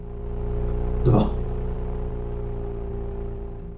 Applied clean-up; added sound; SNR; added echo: neural separator model SepFormer DNS4.